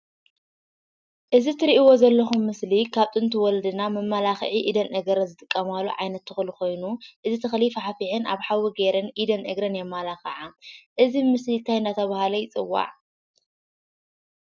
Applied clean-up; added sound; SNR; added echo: none; none; none; none.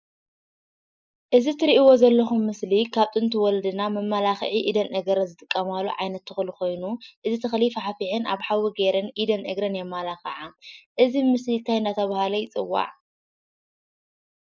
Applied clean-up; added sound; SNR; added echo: neural mask model Resemble Enhance denoiser.